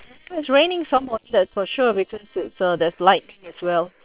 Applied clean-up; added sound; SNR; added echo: neural separator model SepFormer WHAM!.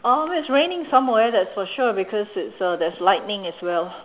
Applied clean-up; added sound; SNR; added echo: none; none; none; none.